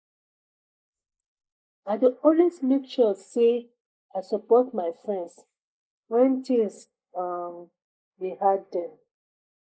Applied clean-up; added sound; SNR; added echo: neural mask model Resemble Enhance denoiser.